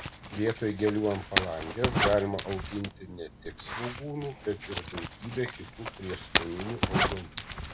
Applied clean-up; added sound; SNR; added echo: none; Zipper (clothing); 1 dB; none.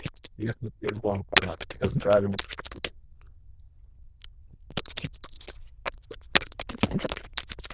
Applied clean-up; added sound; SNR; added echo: neural diffusion model UNIVERSE++.